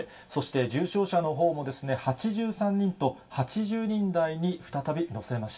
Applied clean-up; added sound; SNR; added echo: none; none; none; reverberation time 0.2 s.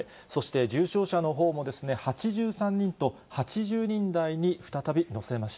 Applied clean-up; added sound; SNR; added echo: none; none; none; none.